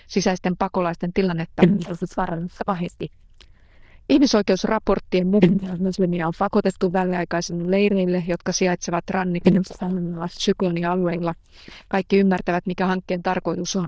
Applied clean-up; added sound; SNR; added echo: neural diffusion model UNIVERSE++.